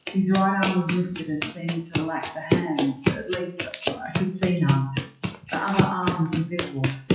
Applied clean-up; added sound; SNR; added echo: classical method WPE with log-MMSE.